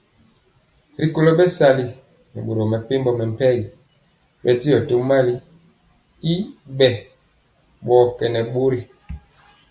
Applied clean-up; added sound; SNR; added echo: none; none; none; none.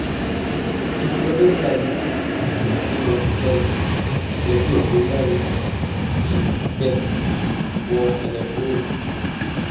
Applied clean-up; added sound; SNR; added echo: none; Train; -2 dB; reverberation time 0.8 s.